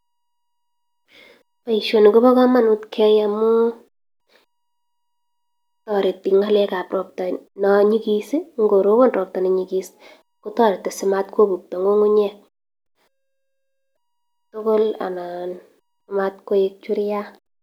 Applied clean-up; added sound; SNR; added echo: none; none; none; none.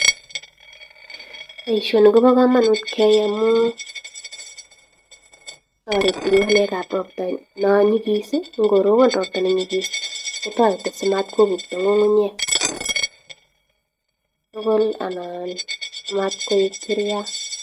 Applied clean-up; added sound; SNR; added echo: neural mask model RNNoise.